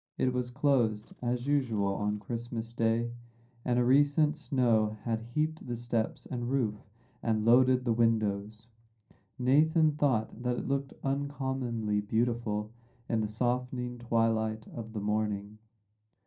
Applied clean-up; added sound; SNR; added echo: neural mask model DeepFilterNet 3.